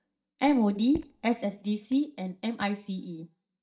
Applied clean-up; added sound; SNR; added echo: neural mask model DeepFilterNet 3.